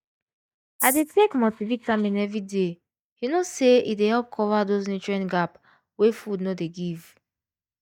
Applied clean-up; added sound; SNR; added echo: neural mask model DeepFilterNet 3.